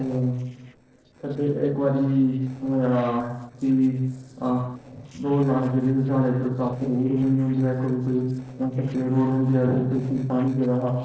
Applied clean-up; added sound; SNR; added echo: neural separator model SepFormer DNS4.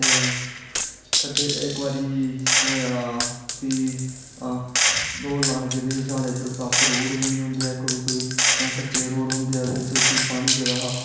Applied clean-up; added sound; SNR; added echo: none; Gunshot, gunfire; -2 dB; reverberation time 1.1 s.